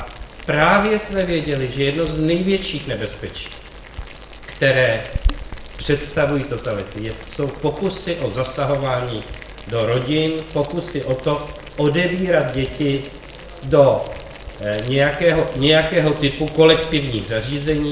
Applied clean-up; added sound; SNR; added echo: none; Boiling; 13 dB; reverberation time 0.7 s.